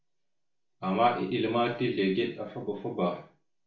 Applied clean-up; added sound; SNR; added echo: none; none; none; reverberation time 0.3 s.